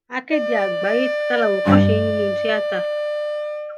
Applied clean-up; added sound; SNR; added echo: none; Bowed string instrument + Wind instrument, woodwind instrument; -4 dB; none.